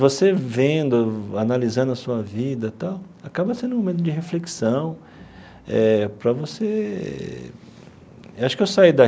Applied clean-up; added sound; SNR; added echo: none; none; none; none.